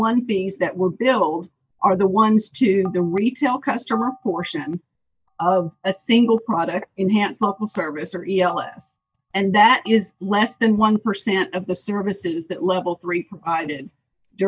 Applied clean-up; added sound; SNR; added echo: neural mask model DeepFilterNet 3.